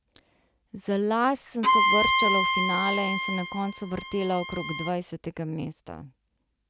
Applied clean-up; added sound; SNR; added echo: none; Bowed string instrument; -4 dB; none.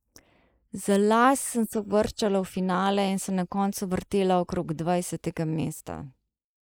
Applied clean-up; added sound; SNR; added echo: neural mask model Resemble Enhance denoiser.